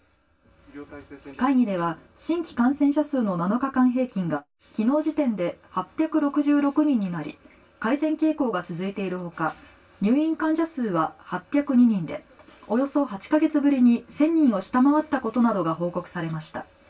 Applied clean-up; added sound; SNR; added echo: none; none; none; reverberation time 0.1 s.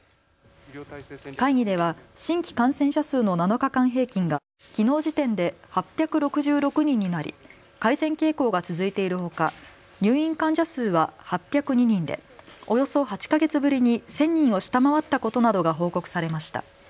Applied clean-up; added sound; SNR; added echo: none; none; none; none.